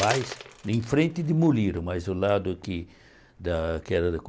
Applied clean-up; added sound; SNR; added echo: none; Coin (dropping); 16 dB; none.